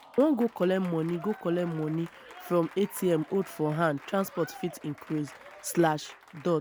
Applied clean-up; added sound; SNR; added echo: none; Applause / Crowd; 19 dB; none.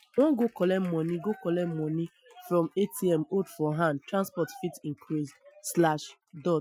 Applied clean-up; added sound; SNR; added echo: classical method Wiener filter.